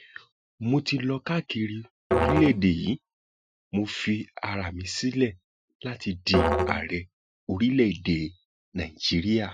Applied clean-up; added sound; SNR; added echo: classical method Wiener filter.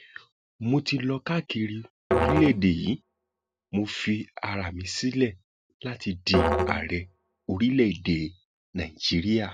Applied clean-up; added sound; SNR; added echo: none; Musical instrument; 3 dB; none.